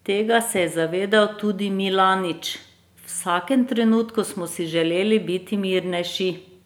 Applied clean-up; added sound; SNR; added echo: none; none; none; none.